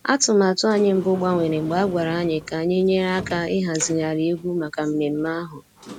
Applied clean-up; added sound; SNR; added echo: none; Sliding door; 18 dB; none.